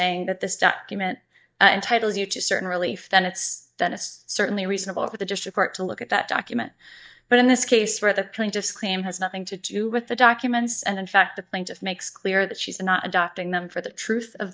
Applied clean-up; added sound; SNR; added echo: neural mask model DeepFilterNet 3.